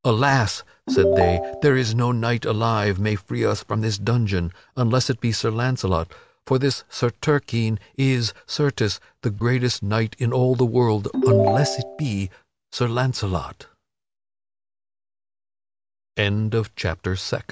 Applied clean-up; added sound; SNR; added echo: none; Ringtone / Chime; 0 dB; none.